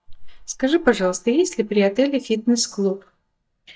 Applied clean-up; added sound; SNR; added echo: neural mask model DeepFilterNet 3.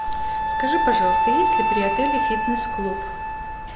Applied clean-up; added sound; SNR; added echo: none; Wind instrument, woodwind instrument; -5 dB; none.